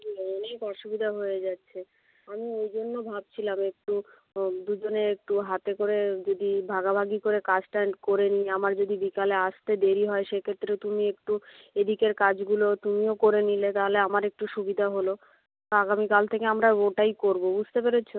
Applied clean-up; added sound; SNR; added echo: none; none; none; none.